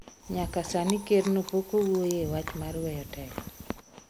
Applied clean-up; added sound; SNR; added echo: none; Chewing, mastication; 12 dB; none.